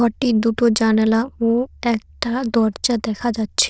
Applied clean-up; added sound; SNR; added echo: neural diffusion model UNIVERSE++.